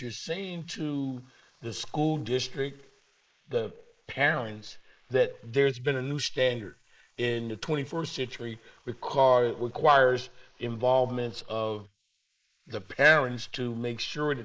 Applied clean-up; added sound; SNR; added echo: neural mask model Resemble Enhance denoiser.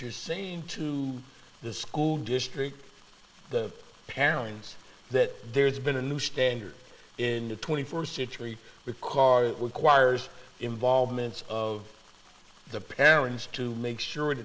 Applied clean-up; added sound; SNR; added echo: none; none; none; none.